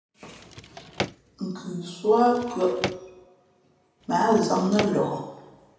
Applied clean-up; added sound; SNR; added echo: none; Drawer open or close; 10 dB; reverberation time 0.9 s.